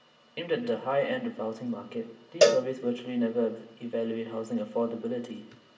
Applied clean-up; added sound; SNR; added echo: none; Cowbell; -2 dB; reverberation time 0.7 s.